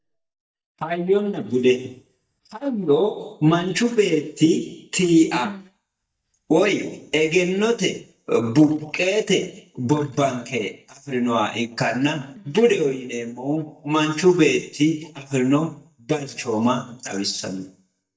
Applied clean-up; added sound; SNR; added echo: neural mask model DeepFilterNet 3.